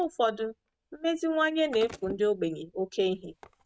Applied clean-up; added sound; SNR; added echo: neural mask model RNNoise.